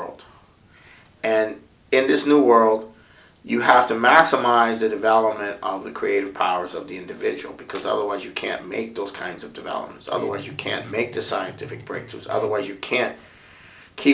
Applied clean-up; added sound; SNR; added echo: none; Guitar; 19 dB; none.